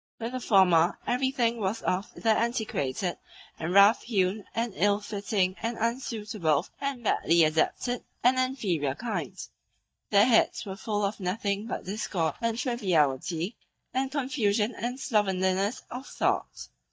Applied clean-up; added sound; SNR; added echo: neural mask model DeepFilterNet 3.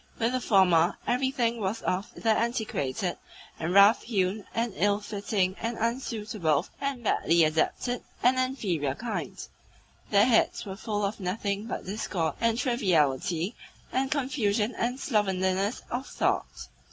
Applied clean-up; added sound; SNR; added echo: none; none; none; none.